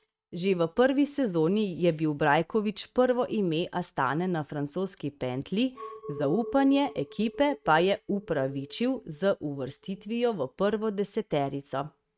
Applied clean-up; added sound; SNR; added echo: neural mask model RNNoise.